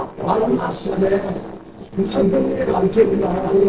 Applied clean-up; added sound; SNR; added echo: neural separator model SepFormer DNS4.